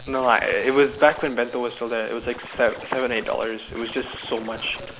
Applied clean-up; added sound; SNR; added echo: none; Scratching (performance technique); 16 dB; none.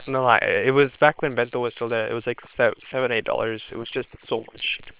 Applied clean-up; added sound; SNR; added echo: neural separator model SepFormer WHAM!.